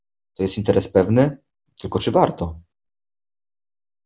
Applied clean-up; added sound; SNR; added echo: none; none; none; none.